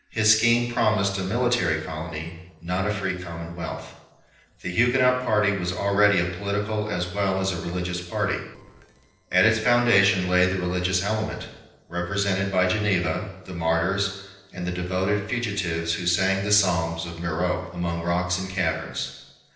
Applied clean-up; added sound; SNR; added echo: neural separator model SepFormer DNS4.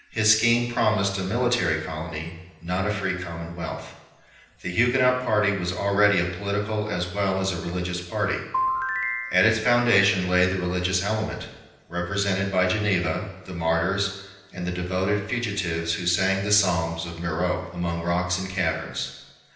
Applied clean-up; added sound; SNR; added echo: none; Ringtone / Chime; 2 dB; reverberation time 0.9 s.